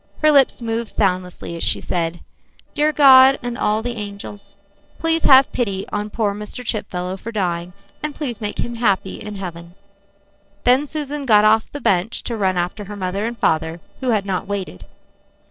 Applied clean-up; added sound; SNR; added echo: neural separator model SepFormer DNS4.